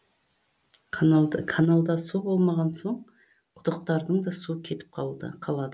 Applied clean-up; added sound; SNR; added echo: none; none; none; none.